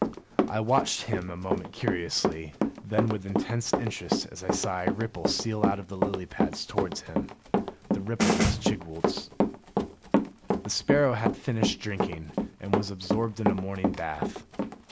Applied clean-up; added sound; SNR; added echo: none; Snare drum + Run; -2 dB; none.